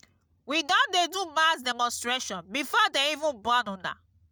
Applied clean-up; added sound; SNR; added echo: none; none; none; none.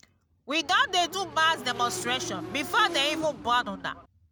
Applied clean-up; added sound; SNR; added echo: none; Motorcycle / Engine; 11 dB; none.